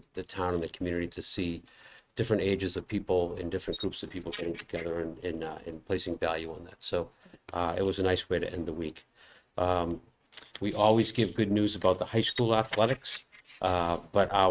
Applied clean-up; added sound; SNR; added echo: neural mask model RNNoise.